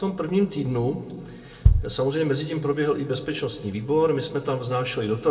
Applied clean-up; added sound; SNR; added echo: none; Bass drum; 1 dB; reverberation time 1.1 s.